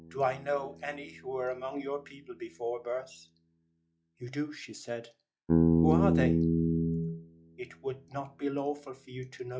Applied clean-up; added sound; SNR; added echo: classical method log-MMSE.